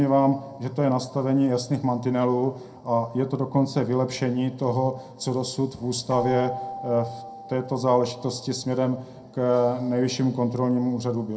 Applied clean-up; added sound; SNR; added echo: none; Keyboard (musical); 18 dB; reverberation time 0.2 s.